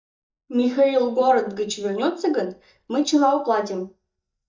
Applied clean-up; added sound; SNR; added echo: neural mask model DeepFilterNet 3.